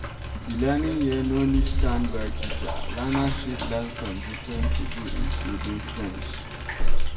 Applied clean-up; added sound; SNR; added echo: none; Sink (filling or washing); -4 dB; reverberation time 1.3 s.